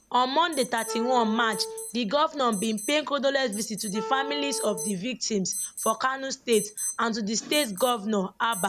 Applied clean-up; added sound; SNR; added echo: none; Wind instrument, woodwind instrument + Alarm; 10 dB; none.